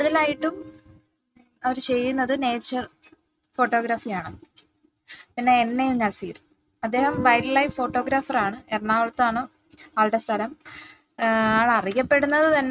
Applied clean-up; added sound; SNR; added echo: neural mask model RNNoise.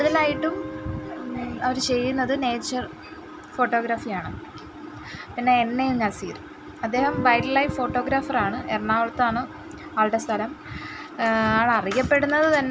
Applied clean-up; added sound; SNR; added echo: none; Guitar; 14 dB; none.